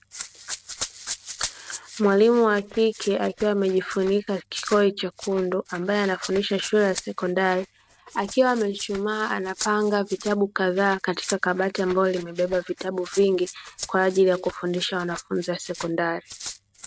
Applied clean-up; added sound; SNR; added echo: neural mask model RNNoise.